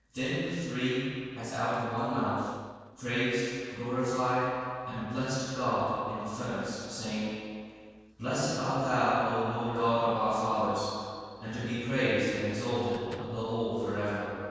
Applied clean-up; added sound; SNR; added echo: neural separator model SepFormer DNS4.